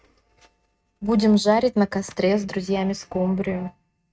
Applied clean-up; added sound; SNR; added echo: neural mask model RNNoise.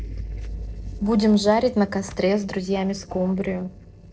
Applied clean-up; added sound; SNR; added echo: neural separator model SepFormer DNS4.